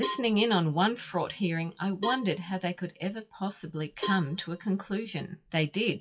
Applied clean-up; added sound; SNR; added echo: classical method WPE with log-MMSE.